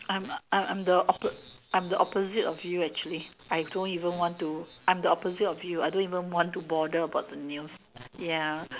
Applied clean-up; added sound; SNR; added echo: none; none; none; none.